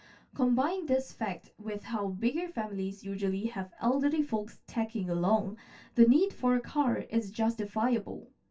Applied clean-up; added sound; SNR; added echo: none; none; none; reverberation time 0.1 s.